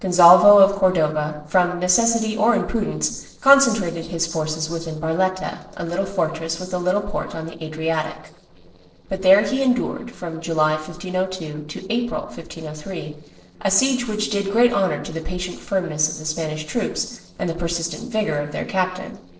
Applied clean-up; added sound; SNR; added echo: neural separator model SepFormer DNS4.